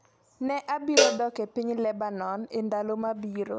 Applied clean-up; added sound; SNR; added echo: none; Cowbell; 0 dB; none.